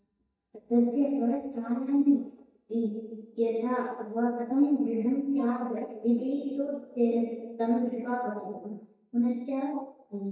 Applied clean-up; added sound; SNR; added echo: neural mask model DeepFilterNet 3.